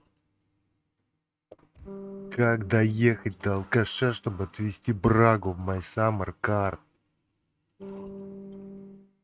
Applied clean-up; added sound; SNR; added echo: neural mask model RNNoise.